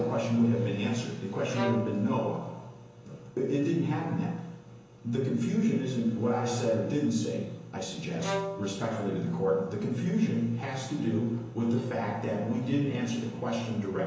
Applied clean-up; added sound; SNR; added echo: none; Bowed string instrument; 10 dB; reverberation time 0.8 s.